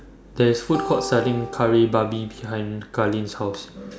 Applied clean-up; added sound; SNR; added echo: none; Acoustic guitar; 13 dB; none.